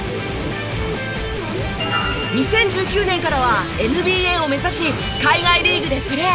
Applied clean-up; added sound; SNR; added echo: none; Zipper (clothing); 15 dB; none.